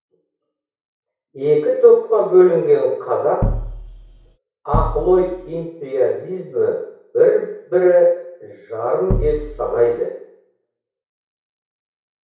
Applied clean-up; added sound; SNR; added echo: none; Bass drum; 4 dB; reverberation time 0.6 s.